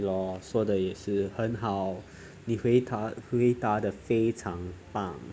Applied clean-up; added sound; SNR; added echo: none; none; none; none.